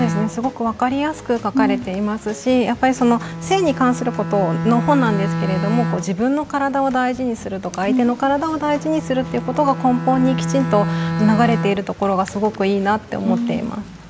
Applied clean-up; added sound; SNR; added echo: none; Bowed string instrument; 7 dB; none.